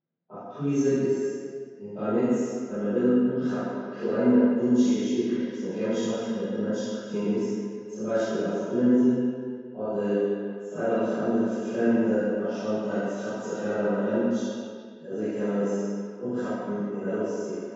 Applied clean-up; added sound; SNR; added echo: none; none; none; reverberation time 2.0 s.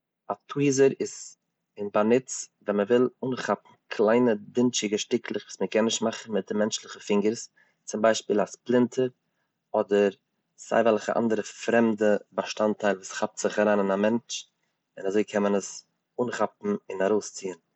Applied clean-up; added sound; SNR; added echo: none; none; none; none.